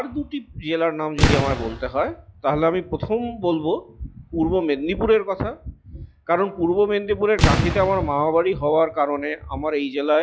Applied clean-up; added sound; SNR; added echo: classical method log-MMSE.